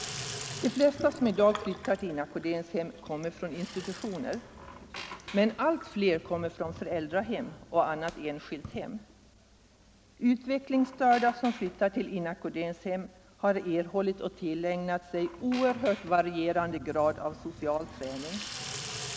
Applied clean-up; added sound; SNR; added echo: none; Squeak + Sink (filling or washing) / Water tap, faucet; 14 dB; none.